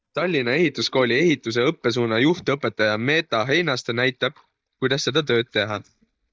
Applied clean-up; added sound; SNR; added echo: neural mask model DeepFilterNet 3.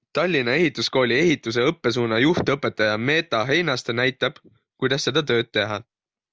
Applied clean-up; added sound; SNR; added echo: none; none; none; none.